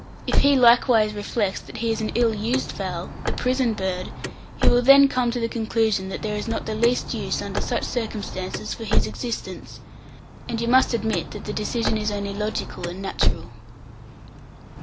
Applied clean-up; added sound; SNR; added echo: none; Car; 3 dB; none.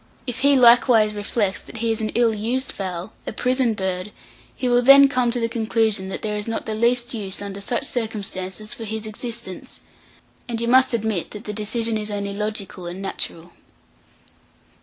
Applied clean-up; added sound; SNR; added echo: none; none; none; none.